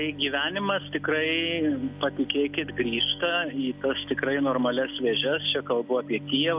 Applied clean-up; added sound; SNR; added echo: none; Bowed string instrument; 14 dB; none.